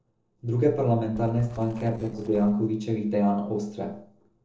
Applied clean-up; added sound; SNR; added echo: neural separator model SepFormer DNS4.